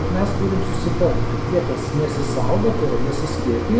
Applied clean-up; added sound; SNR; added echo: none; Mechanisms; -1 dB; reverberation time 0.7 s.